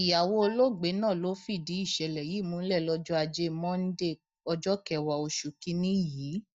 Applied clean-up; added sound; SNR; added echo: neural mask model DeepFilterNet 3.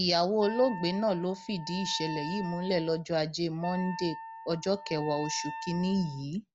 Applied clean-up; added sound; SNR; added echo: none; Wind instrument, woodwind instrument; 11 dB; none.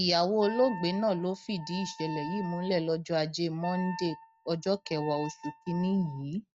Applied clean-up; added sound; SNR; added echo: neural mask model RNNoise.